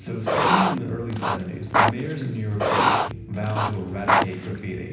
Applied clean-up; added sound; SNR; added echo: none; Writing; -5 dB; reverberation time 0.9 s.